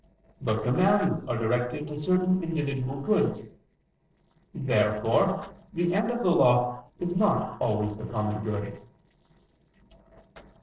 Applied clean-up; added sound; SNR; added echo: neural separator model SepFormer DNS4.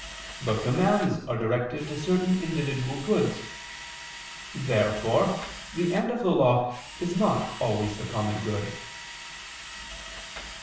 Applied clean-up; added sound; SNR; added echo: none; Drill; 13 dB; reverberation time 0.7 s.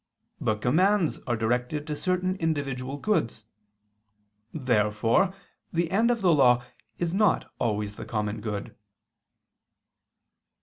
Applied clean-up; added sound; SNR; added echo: none; none; none; none.